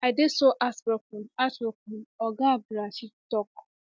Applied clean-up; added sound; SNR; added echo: none; none; none; none.